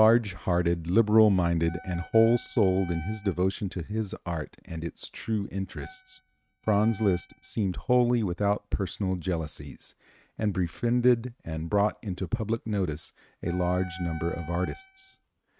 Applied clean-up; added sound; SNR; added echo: neural mask model RNNoise.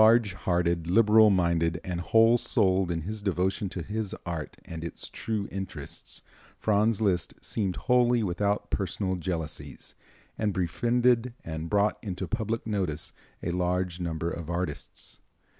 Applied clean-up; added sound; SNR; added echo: none; none; none; none.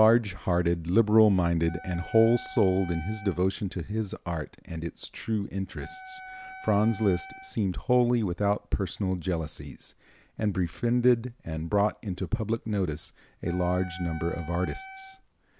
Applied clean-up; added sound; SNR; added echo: none; Wind instrument, woodwind instrument; 17 dB; none.